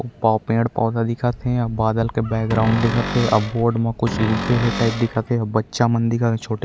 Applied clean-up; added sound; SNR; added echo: none; Cupboard open or close; 6 dB; none.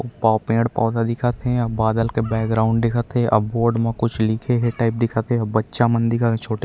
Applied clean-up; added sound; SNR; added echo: none; none; none; none.